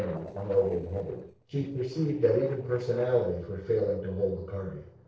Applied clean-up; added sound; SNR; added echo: neural separator model SepFormer DNS4.